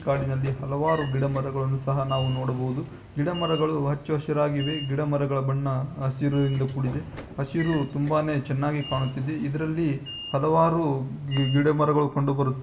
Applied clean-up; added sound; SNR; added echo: none; Sliding door / Train; 16 dB; reverberation time 0.6 s.